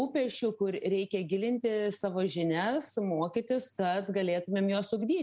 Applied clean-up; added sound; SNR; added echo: none; none; none; none.